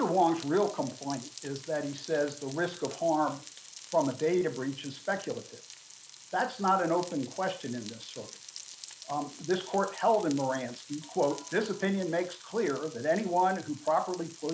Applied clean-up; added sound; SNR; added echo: none; Frying (food); 17 dB; none.